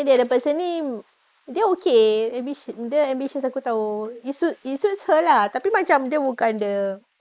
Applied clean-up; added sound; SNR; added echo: neural mask model Resemble Enhance denoiser.